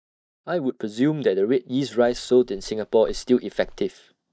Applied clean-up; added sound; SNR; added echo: neural mask model DeepFilterNet 3.